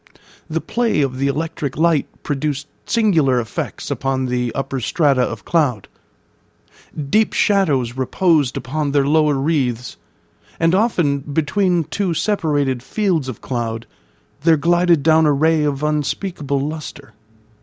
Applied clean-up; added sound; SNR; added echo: none; none; none; none.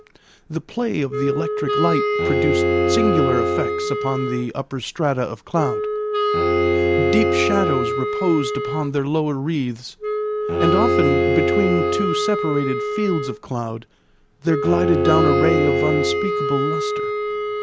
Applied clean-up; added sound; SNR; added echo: none; Wind instrument, woodwind instrument + Bowed string instrument; -3 dB; none.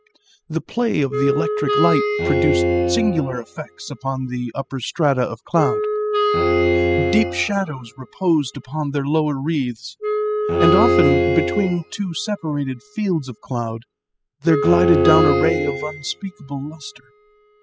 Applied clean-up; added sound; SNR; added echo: classical method spectral subtraction.